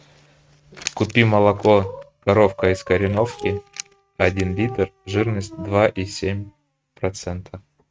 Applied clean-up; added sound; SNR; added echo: neural mask model RNNoise.